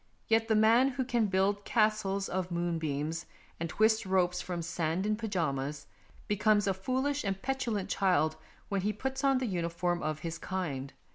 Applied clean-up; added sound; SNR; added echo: none; none; none; none.